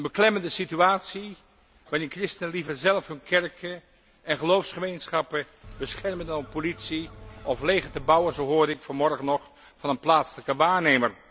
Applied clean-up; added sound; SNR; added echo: none; Gull, seagull; 18 dB; none.